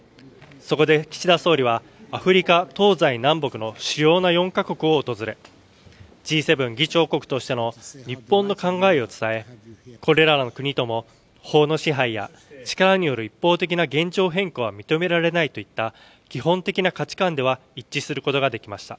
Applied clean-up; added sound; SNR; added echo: none; none; none; none.